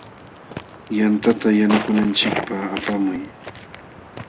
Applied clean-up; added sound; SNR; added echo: none; Walk, footsteps; 9 dB; none.